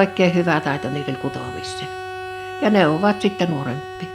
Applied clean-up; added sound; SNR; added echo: none; Bowed string instrument; 11 dB; none.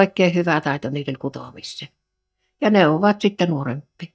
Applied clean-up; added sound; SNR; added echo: neural mask model DeepFilterNet 3.